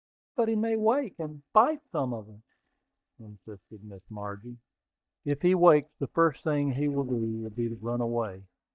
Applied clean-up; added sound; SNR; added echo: neural mask model DeepFilterNet 3.